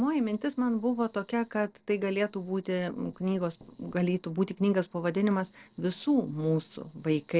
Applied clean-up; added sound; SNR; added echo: neural separator model SepFormer DNS4.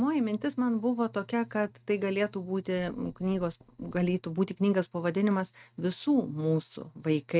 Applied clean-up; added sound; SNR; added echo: neural mask model RNNoise.